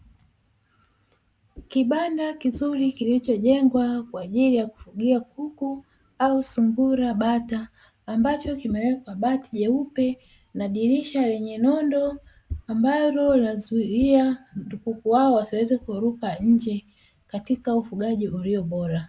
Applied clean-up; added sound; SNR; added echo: none; none; none; none.